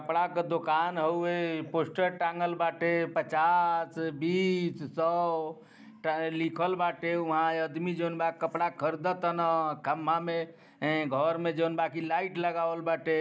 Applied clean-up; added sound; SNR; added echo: none; none; none; none.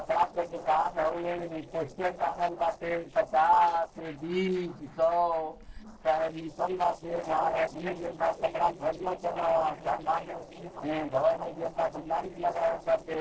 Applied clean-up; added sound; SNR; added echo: neural separator model SepFormer DNS4.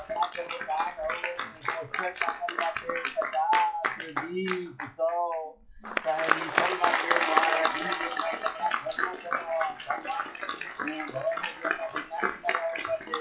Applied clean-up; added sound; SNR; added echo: classical method WPE with log-MMSE.